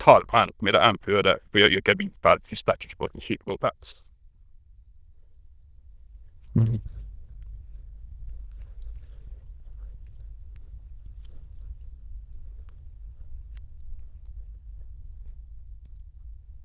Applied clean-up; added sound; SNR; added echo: neural diffusion model UNIVERSE++.